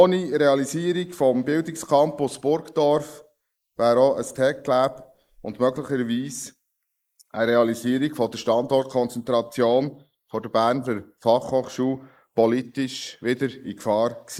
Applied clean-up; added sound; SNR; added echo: neural mask model Resemble Enhance denoiser.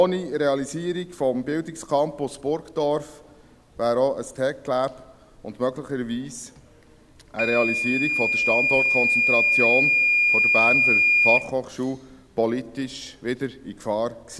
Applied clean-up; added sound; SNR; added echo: none; Microwave oven / Alarm; -1 dB; none.